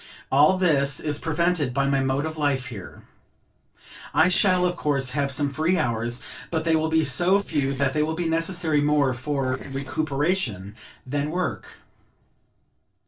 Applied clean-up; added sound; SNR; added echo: neural separator model SepFormer DNS4.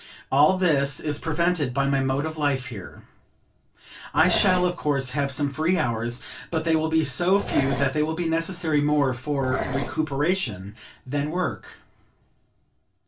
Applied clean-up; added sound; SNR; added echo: none; Growling; 7 dB; reverberation time 0.2 s.